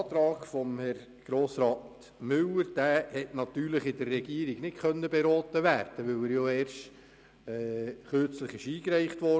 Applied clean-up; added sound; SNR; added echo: none; none; none; none.